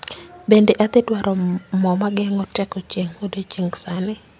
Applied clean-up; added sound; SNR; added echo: none; none; none; none.